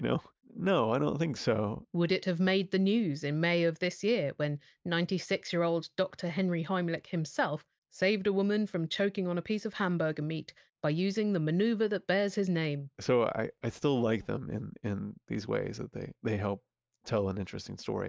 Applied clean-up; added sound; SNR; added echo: none; none; none; none.